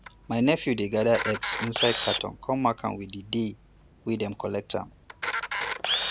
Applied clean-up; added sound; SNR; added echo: none; Camera; 4 dB; none.